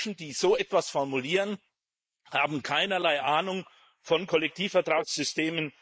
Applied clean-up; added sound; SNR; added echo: neural mask model Resemble Enhance denoiser.